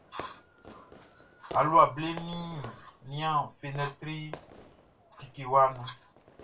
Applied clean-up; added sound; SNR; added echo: none; Fireworks; 19 dB; reverberation time 0.2 s.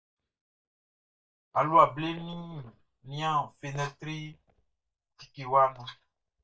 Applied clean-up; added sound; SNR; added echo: neural mask model DeepFilterNet 3.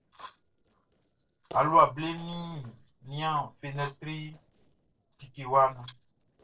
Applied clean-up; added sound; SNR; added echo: neural separator model SepFormer DNS4.